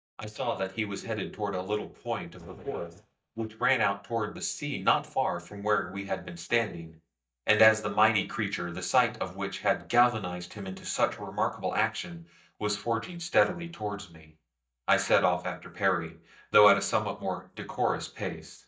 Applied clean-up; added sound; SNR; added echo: neural mask model DeepFilterNet 3.